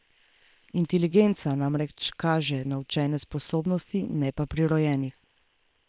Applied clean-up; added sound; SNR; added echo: neural separator model SepFormer WHAM!.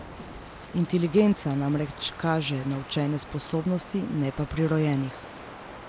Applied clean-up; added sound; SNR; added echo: none; Crow; 15 dB; none.